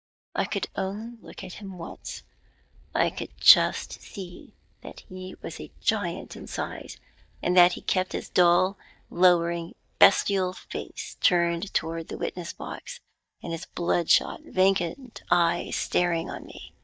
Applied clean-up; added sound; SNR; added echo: neural mask model DeepFilterNet 3.